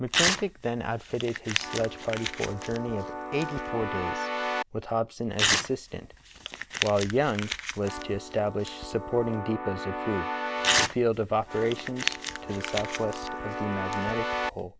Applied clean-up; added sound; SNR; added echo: none; Crumpling, crinkling / Tearing + Keyboard (musical); 1 dB; none.